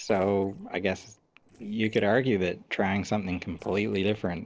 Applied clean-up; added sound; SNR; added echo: neural separator model SepFormer DNS4.